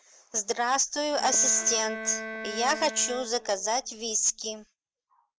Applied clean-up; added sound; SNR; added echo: none; Bowed string instrument; 11 dB; none.